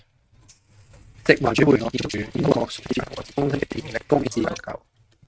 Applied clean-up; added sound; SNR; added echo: neural mask model RNNoise.